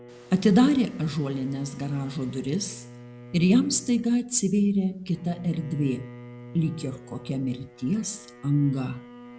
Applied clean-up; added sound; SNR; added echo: none; Bowed string instrument; 19 dB; none.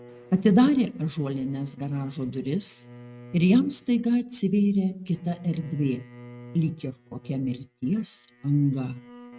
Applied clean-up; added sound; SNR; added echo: neural mask model RNNoise.